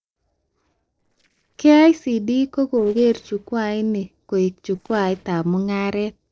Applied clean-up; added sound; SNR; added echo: neural separator model SepFormer DNS4.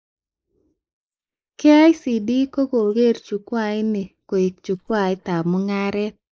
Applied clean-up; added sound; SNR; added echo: neural mask model Resemble Enhance denoiser.